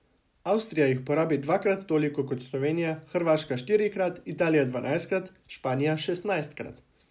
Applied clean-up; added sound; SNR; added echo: none; none; none; none.